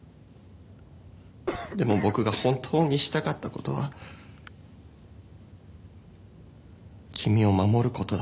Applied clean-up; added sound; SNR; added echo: none; Cough; 13 dB; none.